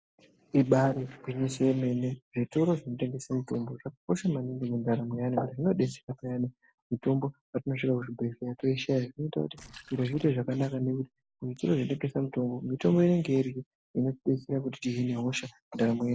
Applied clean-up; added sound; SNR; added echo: neural separator model SepFormer DNS4.